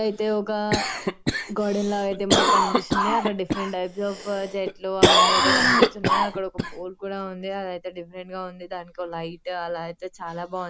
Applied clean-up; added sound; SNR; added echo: none; Cough; -4 dB; none.